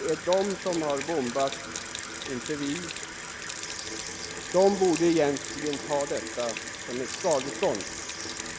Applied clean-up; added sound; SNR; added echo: none; Sink (filling or washing) / Water tap, faucet; 7 dB; none.